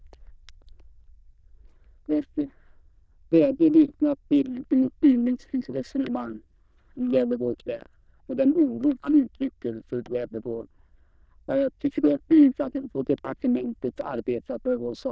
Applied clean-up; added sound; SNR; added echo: neural diffusion model UNIVERSE++.